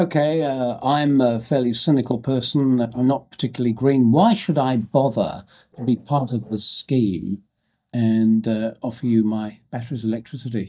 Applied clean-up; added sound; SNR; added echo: neural mask model DeepFilterNet 3.